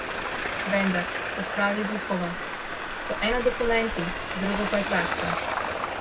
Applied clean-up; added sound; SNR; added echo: none; Traffic noise, roadway noise; 1 dB; reverberation time 0.4 s.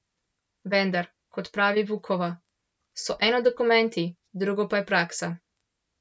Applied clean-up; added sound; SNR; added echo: none; none; none; none.